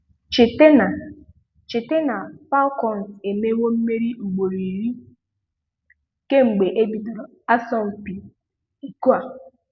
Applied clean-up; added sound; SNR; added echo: none; none; none; none.